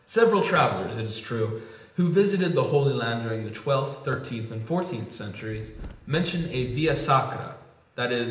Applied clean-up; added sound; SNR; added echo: none; Wind; 17 dB; reverberation time 0.8 s.